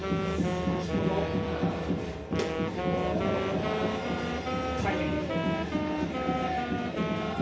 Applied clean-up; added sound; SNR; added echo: none; Wind instrument, woodwind instrument; 3 dB; reverberation time 0.3 s.